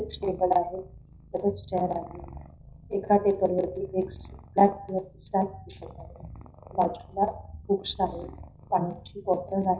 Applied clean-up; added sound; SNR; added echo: classical method WPE with log-MMSE.